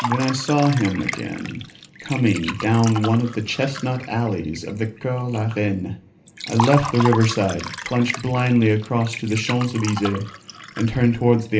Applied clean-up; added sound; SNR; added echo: none; Liquid; 11 dB; reverberation time 0.3 s.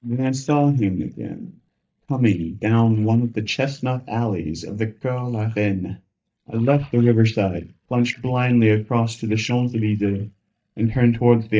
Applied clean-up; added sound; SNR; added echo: neural mask model DeepFilterNet 3.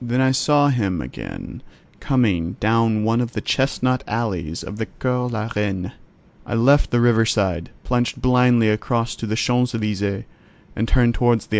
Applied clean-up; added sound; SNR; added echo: none; none; none; none.